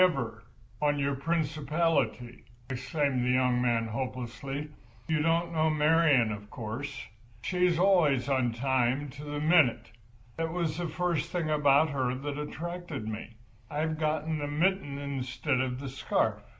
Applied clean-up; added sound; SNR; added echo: none; none; none; none.